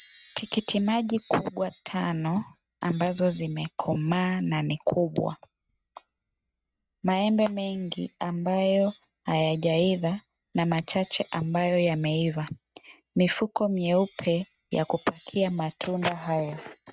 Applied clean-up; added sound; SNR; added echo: neural mask model RNNoise.